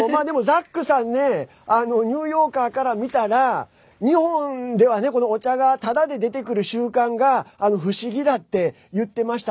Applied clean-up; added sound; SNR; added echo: none; none; none; none.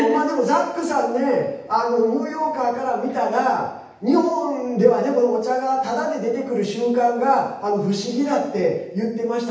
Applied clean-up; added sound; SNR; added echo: none; none; none; reverberation time 0.9 s.